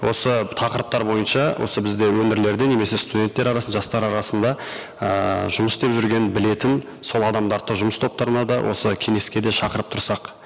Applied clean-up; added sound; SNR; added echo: none; none; none; none.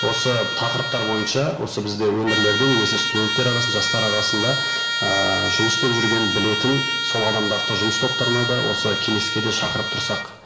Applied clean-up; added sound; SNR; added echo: none; Trumpet; 1 dB; reverberation time 0.9 s.